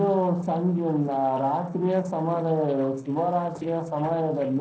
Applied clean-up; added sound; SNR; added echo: neural separator model SepFormer DNS4.